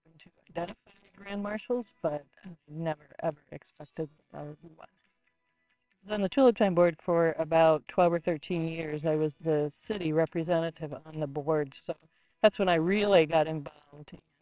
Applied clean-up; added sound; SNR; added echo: neural separator model SepFormer WHAMR!.